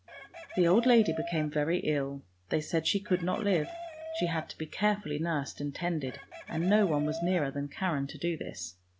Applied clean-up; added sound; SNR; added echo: none; Chicken, rooster; 14 dB; none.